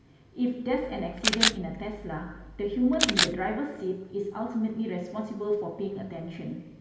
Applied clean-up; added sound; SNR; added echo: none; Camera; -1 dB; reverberation time 1.1 s.